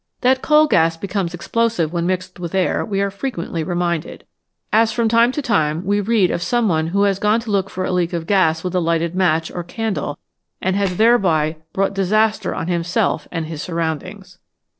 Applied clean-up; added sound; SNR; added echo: neural separator model SepFormer DNS4.